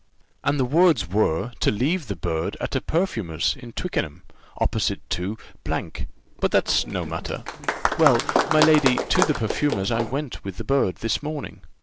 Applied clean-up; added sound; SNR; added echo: none; Applause; 2 dB; none.